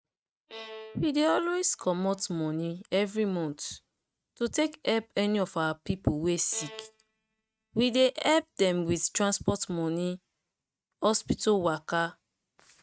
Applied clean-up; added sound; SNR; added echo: neural mask model RNNoise.